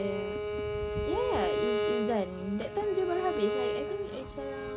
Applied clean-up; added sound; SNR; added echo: none; Bowed string instrument; 0 dB; none.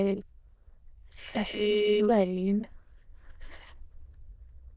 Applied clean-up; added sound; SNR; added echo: neural diffusion model UNIVERSE++.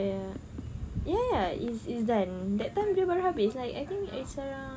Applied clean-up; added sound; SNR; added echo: none; none; none; none.